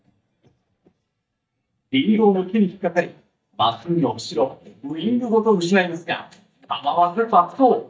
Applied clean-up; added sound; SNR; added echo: neural mask model DeepFilterNet 3.